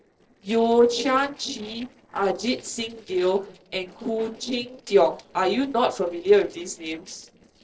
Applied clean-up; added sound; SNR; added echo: neural separator model SepFormer DNS4.